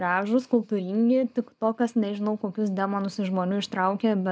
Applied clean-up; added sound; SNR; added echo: none; none; none; none.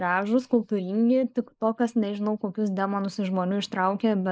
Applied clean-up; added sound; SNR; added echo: neural mask model Resemble Enhance denoiser.